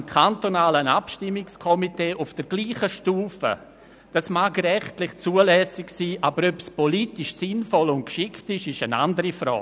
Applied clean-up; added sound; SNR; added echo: none; none; none; none.